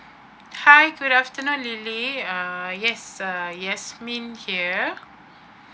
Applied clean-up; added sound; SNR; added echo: none; none; none; none.